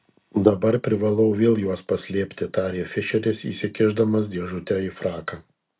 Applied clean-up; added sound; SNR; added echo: none; none; none; none.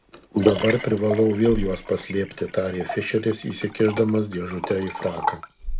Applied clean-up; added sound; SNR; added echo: none; Liquid; 9 dB; none.